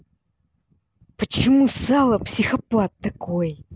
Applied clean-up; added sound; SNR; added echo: none; none; none; none.